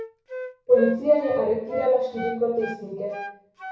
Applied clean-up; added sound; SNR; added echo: none; Wind instrument, woodwind instrument; 12 dB; reverberation time 0.6 s.